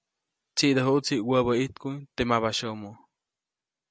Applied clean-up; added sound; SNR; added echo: none; none; none; none.